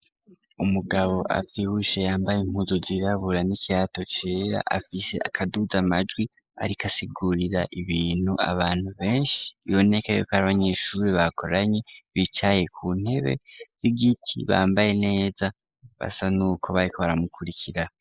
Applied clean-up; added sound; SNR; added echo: neural mask model Resemble Enhance denoiser.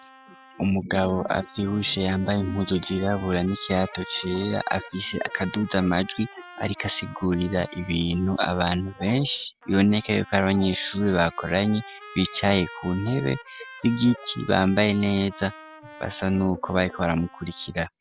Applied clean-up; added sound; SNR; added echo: none; Trumpet; 19 dB; none.